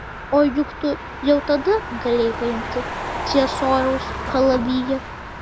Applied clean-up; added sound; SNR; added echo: none; Motor vehicle (road); 8 dB; none.